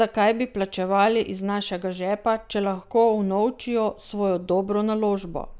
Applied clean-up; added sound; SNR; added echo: none; none; none; none.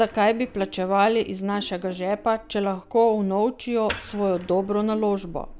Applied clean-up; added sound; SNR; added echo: none; Wood; 20 dB; none.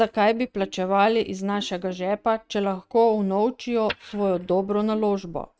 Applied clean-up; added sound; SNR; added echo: neural mask model RNNoise.